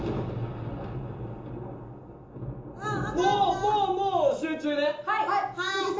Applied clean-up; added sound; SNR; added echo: none; none; none; reverberation time 0.6 s.